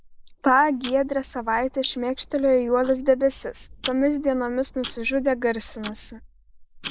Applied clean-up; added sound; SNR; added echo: neural mask model Resemble Enhance denoiser.